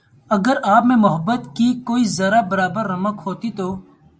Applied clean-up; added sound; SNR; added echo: none; none; none; none.